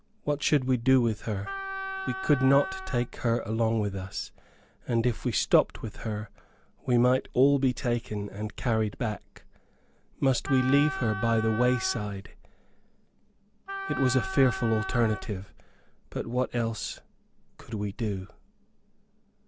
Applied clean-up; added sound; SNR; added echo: none; Wind instrument, woodwind instrument; 8 dB; none.